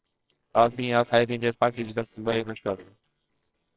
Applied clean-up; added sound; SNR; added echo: neural separator model SepFormer WHAMR!.